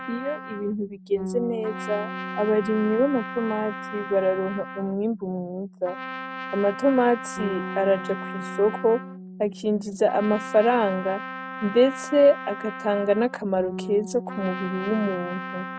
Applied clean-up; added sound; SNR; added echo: none; Trumpet + Bass guitar; 10 dB; none.